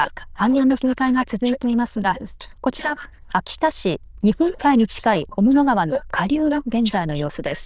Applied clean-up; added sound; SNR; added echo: neural diffusion model UNIVERSE++.